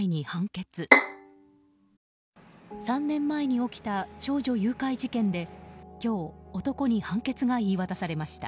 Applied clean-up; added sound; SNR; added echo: none; Bowed string instrument; -5 dB; none.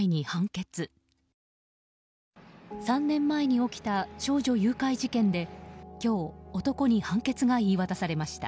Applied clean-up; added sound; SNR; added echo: none; none; none; none.